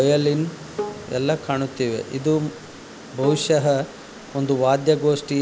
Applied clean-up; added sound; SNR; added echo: none; Bowed string instrument; 15 dB; none.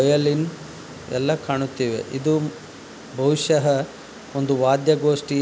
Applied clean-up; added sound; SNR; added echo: none; none; none; none.